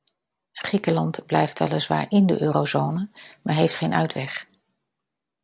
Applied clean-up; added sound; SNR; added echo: none; none; none; none.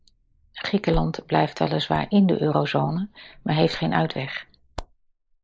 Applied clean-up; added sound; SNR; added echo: neural mask model Resemble Enhance denoiser.